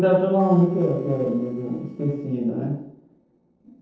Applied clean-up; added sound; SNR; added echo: neural separator model SepFormer DNS4.